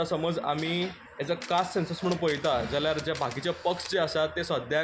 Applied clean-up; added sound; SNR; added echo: none; Camera; 17 dB; none.